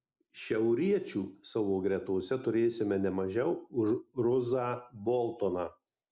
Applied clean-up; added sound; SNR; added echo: none; none; none; none.